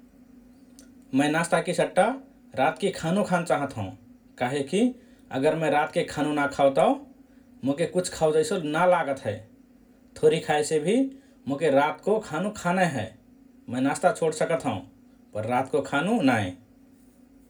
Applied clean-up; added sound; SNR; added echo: none; none; none; reverberation time 0.2 s.